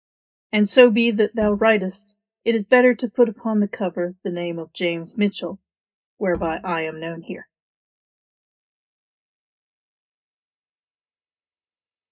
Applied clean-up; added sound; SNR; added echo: neural mask model DeepFilterNet 3.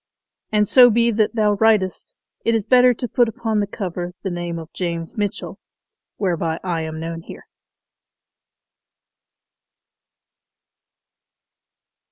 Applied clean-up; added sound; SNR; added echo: none; none; none; none.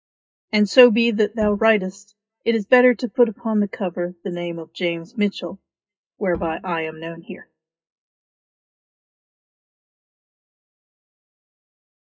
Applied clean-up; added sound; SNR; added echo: classical method WPE with log-MMSE.